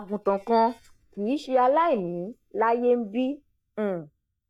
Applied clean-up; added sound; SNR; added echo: neural mask model DeepFilterNet 3.